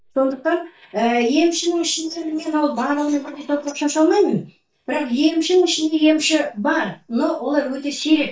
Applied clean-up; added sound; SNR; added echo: neural mask model DeepFilterNet 3.